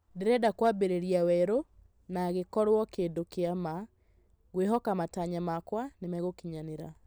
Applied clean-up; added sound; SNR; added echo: none; none; none; none.